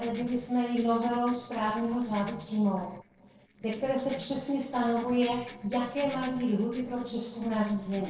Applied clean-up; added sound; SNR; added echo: neural separator model SepFormer DNS4.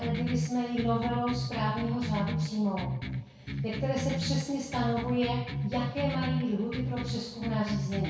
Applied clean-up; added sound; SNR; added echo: none; Electric guitar; 2 dB; reverberation time 0.6 s.